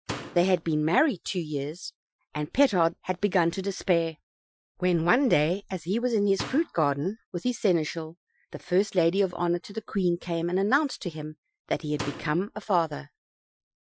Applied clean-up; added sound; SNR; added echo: classical method Wiener filter.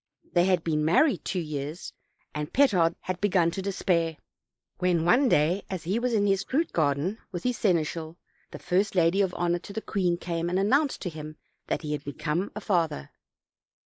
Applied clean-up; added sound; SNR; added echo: neural mask model Resemble Enhance denoiser.